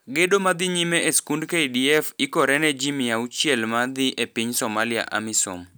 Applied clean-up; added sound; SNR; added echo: none; none; none; none.